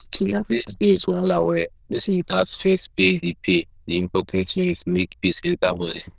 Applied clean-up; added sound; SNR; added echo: neural diffusion model UNIVERSE++.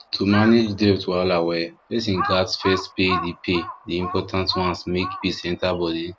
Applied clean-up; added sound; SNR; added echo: none; Crow; 11 dB; none.